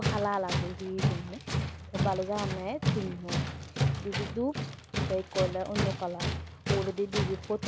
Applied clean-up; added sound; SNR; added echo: none; Tools; -2 dB; none.